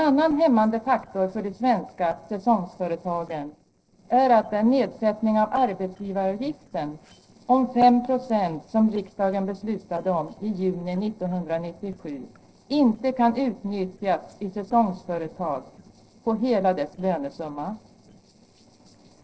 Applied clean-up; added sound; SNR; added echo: neural separator model SepFormer DNS4.